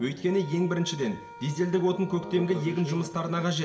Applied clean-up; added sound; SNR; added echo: none; Wind instrument, woodwind instrument; 19 dB; reverberation time 1.5 s.